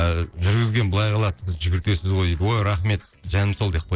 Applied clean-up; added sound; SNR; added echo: neural separator model SepFormer DNS4.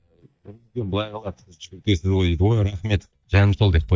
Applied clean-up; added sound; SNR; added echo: neural mask model DeepFilterNet 3.